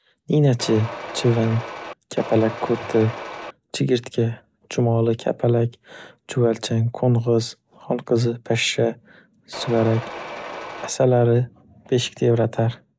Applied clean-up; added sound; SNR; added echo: none; Mechanisms; 11 dB; none.